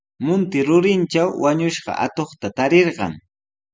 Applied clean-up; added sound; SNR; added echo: none; none; none; none.